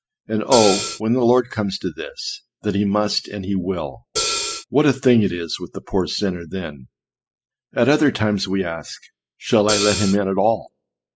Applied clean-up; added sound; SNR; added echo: classical method spectral subtraction.